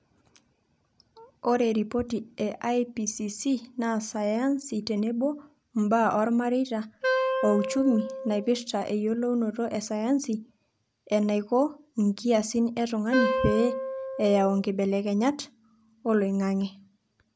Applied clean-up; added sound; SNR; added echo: none; Wind instrument, woodwind instrument; 4 dB; none.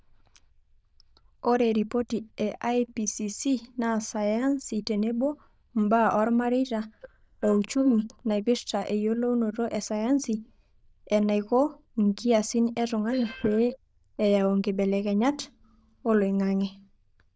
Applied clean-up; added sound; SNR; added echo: neural diffusion model UNIVERSE++.